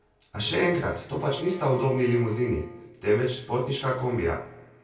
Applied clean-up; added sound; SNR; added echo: none; Bowed string instrument; 15 dB; reverberation time 0.3 s.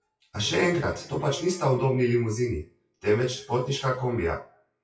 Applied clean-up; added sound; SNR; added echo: classical method WPE with log-MMSE.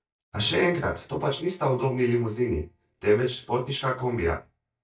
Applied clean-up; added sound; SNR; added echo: neural mask model DeepFilterNet 3.